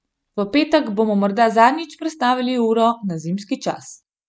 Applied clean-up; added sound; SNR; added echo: none; none; none; none.